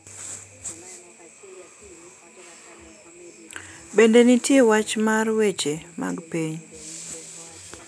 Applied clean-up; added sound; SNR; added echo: none; none; none; none.